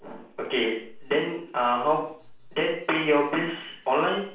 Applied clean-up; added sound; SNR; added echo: none; none; none; reverberation time 0.5 s.